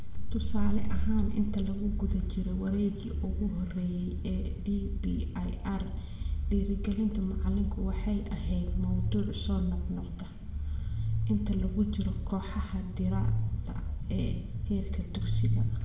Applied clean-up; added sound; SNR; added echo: none; none; none; reverberation time 0.8 s.